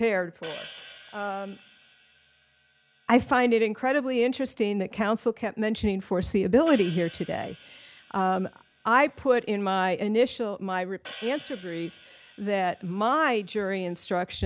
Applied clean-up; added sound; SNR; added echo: none; Hi-hat; 18 dB; none.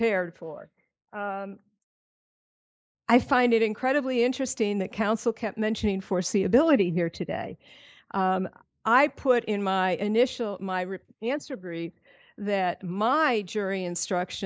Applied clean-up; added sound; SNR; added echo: neural mask model Resemble Enhance denoiser.